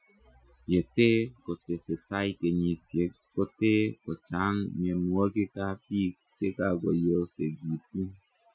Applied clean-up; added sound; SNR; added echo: classical method Wiener filter.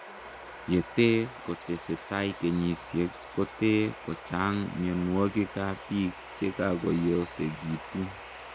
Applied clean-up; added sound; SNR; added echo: none; Bird vocalization, bird call, bird song; 14 dB; none.